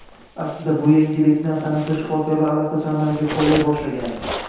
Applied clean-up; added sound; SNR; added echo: none; Zipper (clothing); 13 dB; reverberation time 0.9 s.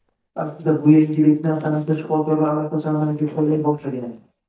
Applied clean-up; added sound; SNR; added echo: neural mask model DeepFilterNet 3.